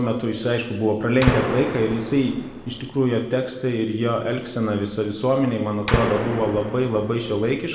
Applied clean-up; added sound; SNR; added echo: none; Gunshot, gunfire; 5 dB; reverberation time 1.2 s.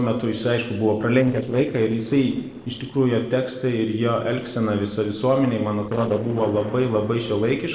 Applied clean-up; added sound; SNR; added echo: neural separator model SepFormer DNS4.